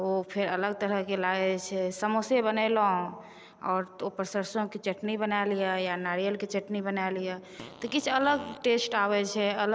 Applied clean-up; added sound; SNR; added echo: none; Fart; 18 dB; none.